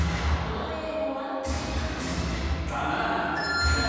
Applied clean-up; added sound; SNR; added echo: none; none; none; reverberation time 2.1 s.